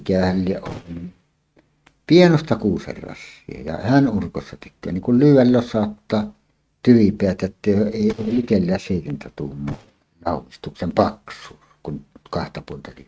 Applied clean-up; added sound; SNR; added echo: neural mask model RNNoise.